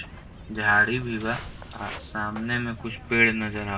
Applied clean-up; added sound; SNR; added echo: none; Walk, footsteps; 14 dB; reverberation time 0.2 s.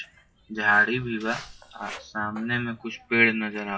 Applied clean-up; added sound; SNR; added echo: classical method WPE with log-MMSE.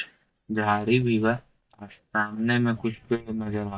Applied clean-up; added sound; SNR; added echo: neural mask model DeepFilterNet 3.